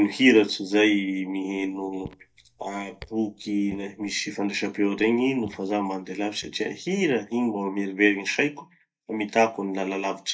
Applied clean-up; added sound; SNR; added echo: neural mask model DeepFilterNet 3.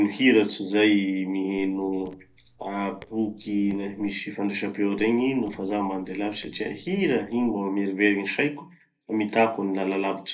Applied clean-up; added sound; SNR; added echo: neural separator model SepFormer DNS4.